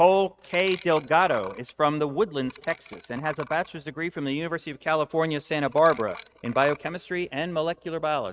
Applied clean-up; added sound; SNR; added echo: neural mask model RNNoise.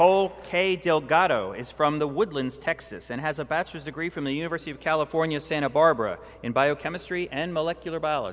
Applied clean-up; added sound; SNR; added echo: none; none; none; none.